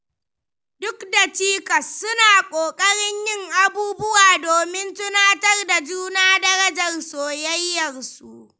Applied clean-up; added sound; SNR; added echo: none; none; none; none.